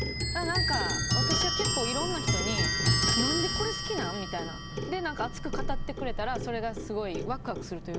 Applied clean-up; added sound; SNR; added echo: none; Clock; -4 dB; none.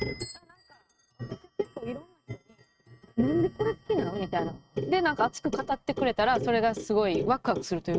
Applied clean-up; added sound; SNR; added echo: neural mask model RNNoise.